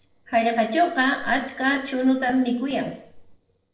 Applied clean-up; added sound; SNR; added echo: neural separator model SepFormer DNS4.